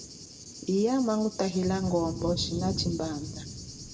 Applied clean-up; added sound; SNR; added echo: none; Thunder / Cricket; 8 dB; reverberation time 0.7 s.